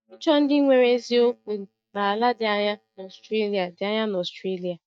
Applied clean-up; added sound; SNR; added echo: neural mask model DeepFilterNet 3.